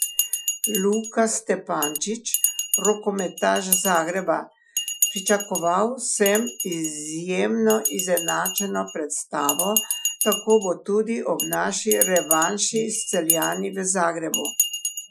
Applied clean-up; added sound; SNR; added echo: classical method Wiener filter.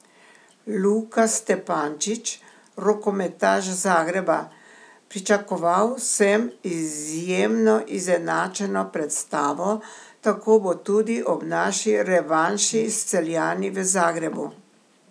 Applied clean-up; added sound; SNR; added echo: none; none; none; none.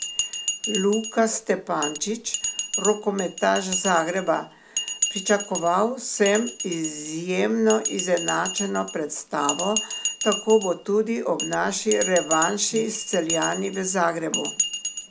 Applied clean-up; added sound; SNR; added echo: none; Bell; 4 dB; none.